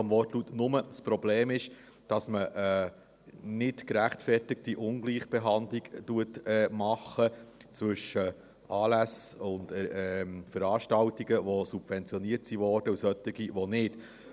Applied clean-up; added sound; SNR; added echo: none; none; none; none.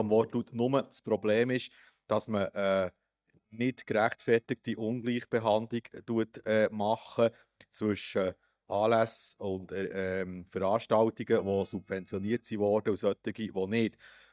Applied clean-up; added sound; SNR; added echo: neural mask model DeepFilterNet 3.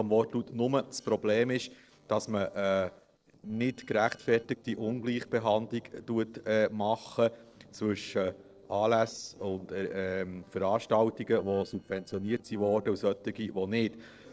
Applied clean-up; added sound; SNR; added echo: neural separator model SepFormer DNS4.